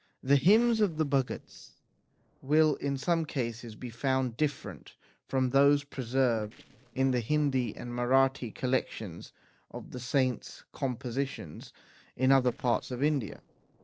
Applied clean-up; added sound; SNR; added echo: neural separator model SepFormer DNS4.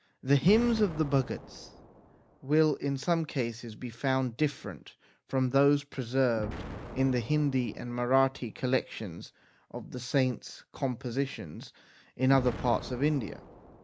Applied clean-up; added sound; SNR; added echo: none; Explosion; 16 dB; none.